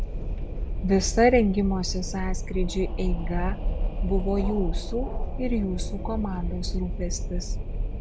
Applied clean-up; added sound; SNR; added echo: none; Wind; 0 dB; none.